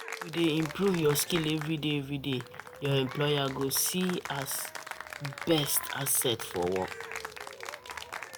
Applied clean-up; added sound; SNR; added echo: none; Applause / Cheering; 11 dB; none.